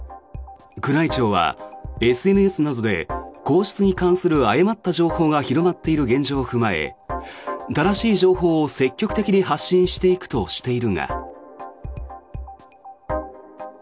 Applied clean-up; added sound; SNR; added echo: none; none; none; none.